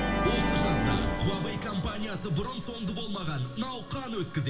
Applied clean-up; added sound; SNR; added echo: none; Organ; 0 dB; reverberation time 0.4 s.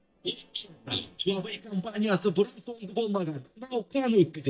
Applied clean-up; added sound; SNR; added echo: neural mask model DeepFilterNet 3.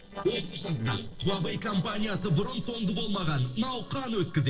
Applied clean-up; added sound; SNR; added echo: neural separator model SepFormer DNS4.